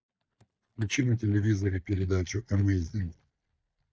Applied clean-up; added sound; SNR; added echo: neural mask model DeepFilterNet 3.